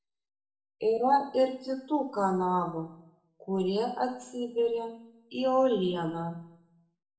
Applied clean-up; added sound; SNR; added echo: none; none; none; reverberation time 0.6 s.